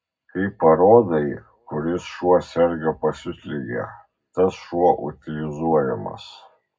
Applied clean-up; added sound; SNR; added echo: none; none; none; reverberation time 0.3 s.